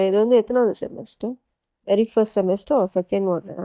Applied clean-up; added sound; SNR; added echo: neural mask model DeepFilterNet 3.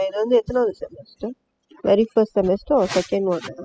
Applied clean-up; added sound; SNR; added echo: classical method spectral subtraction.